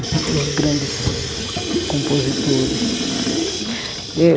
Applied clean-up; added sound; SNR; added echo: none; Sink (filling or washing) / Water tap, faucet; 1 dB; none.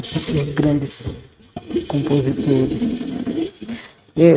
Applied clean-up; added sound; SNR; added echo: neural mask model RNNoise.